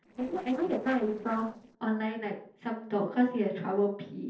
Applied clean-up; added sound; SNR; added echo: neural separator model SepFormer DNS4.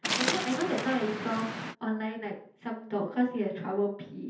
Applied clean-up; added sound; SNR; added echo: none; Waves, surf; 3 dB; reverberation time 0.5 s.